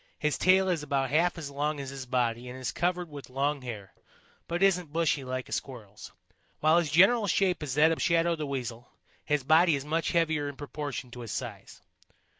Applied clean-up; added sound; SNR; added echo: none; none; none; none.